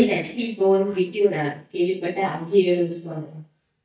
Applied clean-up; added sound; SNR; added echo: neural mask model DeepFilterNet 3.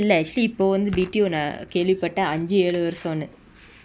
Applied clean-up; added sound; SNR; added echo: none; none; none; none.